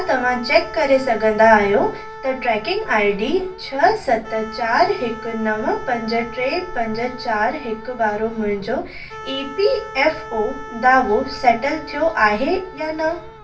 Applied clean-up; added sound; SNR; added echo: none; Wind instrument, woodwind instrument; 15 dB; reverberation time 0.3 s.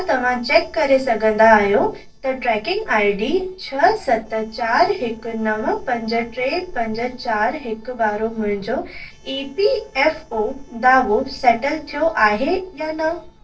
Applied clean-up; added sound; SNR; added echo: neural separator model SepFormer DNS4.